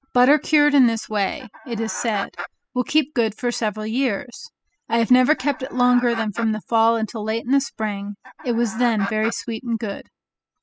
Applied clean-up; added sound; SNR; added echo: classical method spectral subtraction.